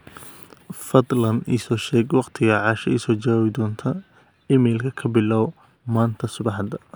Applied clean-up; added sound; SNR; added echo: none; none; none; none.